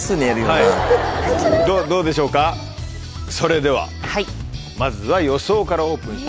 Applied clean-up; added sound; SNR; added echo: none; none; none; none.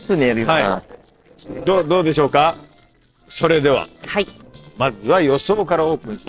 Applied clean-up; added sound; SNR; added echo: neural separator model SepFormer DNS4.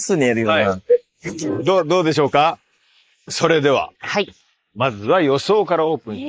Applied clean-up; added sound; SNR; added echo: neural mask model Resemble Enhance denoiser.